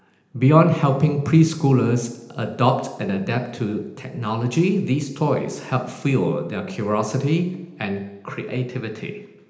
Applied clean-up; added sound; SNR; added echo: none; none; none; reverberation time 0.9 s.